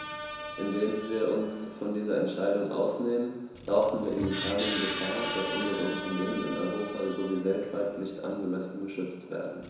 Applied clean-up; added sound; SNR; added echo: none; Screech; 9 dB; reverberation time 1.0 s.